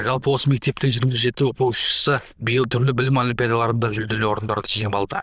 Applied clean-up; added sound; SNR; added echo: neural diffusion model UNIVERSE++.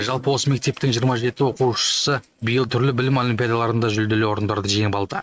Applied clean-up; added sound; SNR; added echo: neural mask model RNNoise.